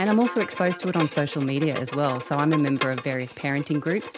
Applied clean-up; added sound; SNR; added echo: none; Bowed string instrument; 10 dB; none.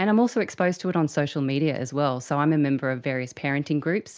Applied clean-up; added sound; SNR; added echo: none; none; none; none.